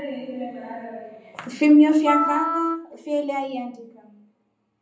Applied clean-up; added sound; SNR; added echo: none; Wind instrument, woodwind instrument; 5 dB; reverberation time 0.6 s.